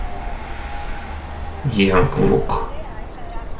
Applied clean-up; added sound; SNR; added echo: none; Bird; 3 dB; none.